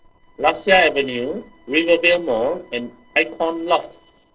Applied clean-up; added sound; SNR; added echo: neural separator model SepFormer DNS4.